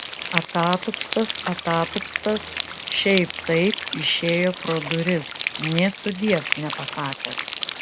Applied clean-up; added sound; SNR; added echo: none; Rain; 6 dB; none.